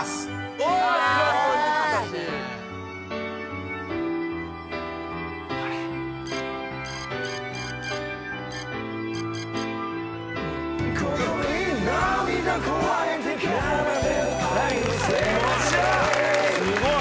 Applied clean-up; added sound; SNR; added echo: none; none; none; none.